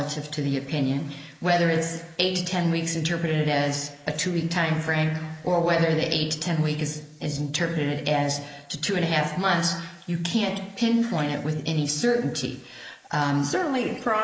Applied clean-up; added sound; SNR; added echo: neural mask model Resemble Enhance denoiser.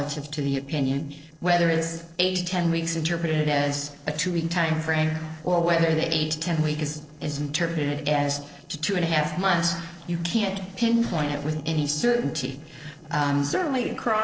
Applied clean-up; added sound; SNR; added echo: neural separator model SepFormer DNS4.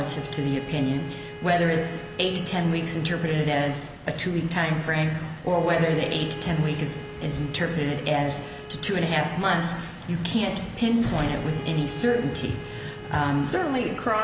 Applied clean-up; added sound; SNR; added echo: none; Bowed string instrument; 16 dB; none.